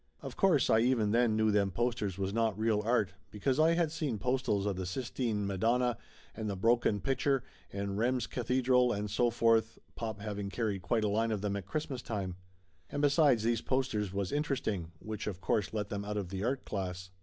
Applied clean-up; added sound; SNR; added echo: none; none; none; none.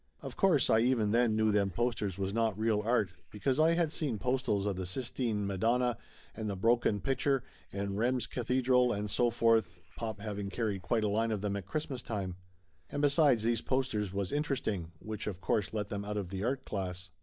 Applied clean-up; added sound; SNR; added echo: neural mask model Resemble Enhance denoiser.